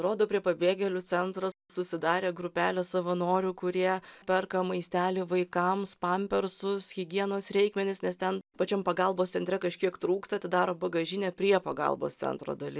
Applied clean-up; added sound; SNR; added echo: none; none; none; none.